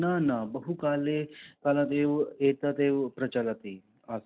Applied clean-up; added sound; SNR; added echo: none; none; none; none.